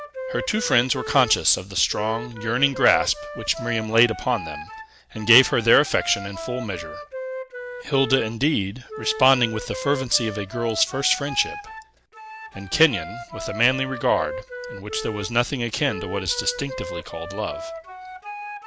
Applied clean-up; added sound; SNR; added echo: none; Wind instrument, woodwind instrument; 11 dB; none.